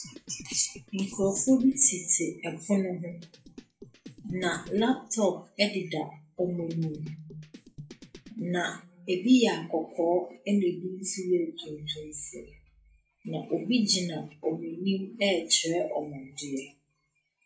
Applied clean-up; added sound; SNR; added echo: classical method WPE with log-MMSE.